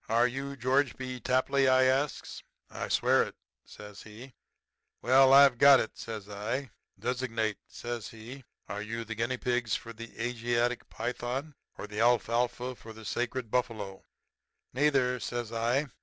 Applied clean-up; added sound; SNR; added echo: none; none; none; none.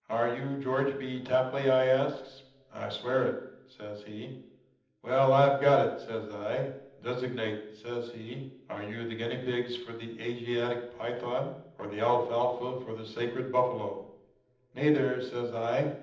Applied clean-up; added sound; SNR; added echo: none; none; none; reverberation time 0.8 s.